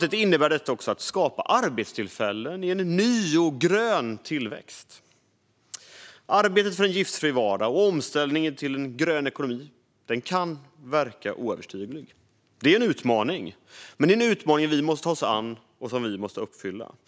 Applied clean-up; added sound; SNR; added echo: none; none; none; none.